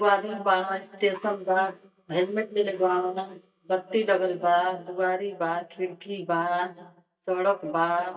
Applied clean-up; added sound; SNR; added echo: neural mask model DeepFilterNet 3.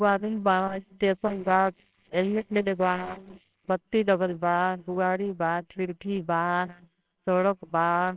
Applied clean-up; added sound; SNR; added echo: neural separator model SepFormer WHAMR!.